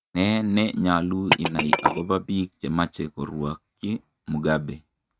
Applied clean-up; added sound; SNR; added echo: neural mask model RNNoise.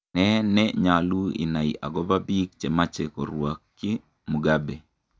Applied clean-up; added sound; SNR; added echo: none; none; none; none.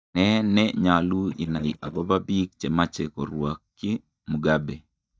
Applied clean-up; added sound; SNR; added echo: neural mask model DeepFilterNet 3.